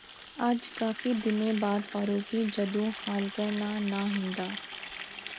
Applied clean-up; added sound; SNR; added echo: none; Water tap, faucet; 11 dB; none.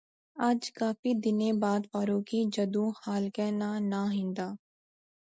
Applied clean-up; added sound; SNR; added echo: none; none; none; none.